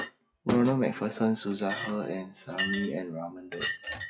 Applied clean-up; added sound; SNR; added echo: classical method WPE with log-MMSE.